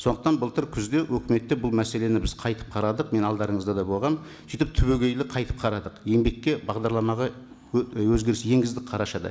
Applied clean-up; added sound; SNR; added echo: none; none; none; none.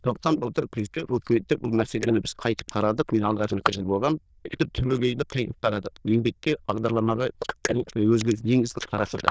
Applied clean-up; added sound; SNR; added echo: neural diffusion model UNIVERSE++.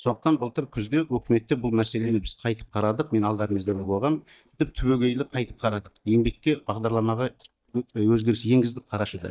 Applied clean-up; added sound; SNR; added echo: neural mask model DeepFilterNet 3.